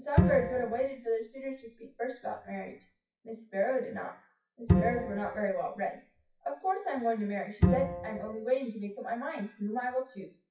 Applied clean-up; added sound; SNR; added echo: classical method WPE with log-MMSE.